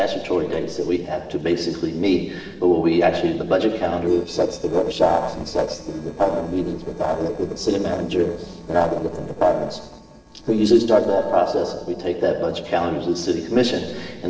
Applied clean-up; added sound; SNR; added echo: neural separator model SepFormer DNS4.